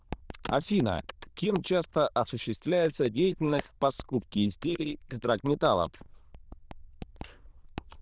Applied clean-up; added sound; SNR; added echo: neural diffusion model UNIVERSE++.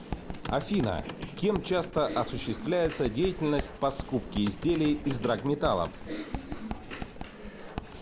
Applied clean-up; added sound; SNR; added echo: none; Computer keyboard + Writing; 8 dB; none.